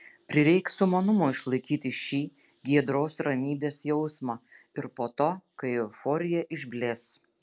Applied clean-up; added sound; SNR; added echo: none; none; none; none.